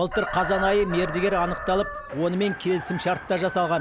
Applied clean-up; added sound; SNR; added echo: none; Chicken, rooster; 9 dB; none.